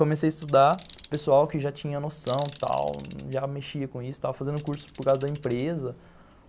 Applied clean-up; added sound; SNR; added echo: none; Tools; 9 dB; none.